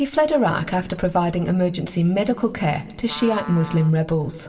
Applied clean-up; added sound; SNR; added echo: none; Trumpet; 20 dB; reverberation time 1.3 s.